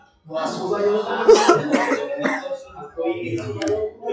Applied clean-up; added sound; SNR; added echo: classical method WPE with log-MMSE.